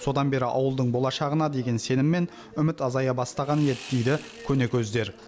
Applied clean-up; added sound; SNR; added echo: none; Sawing; 20 dB; none.